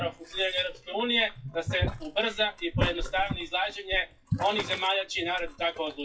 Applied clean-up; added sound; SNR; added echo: classical method WPE with log-MMSE.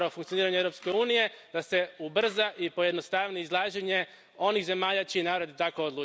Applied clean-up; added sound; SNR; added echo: none; none; none; none.